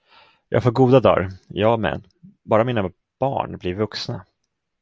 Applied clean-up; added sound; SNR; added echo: none; none; none; none.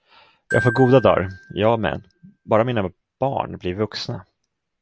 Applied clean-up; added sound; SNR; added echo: none; Glockenspiel; 12 dB; none.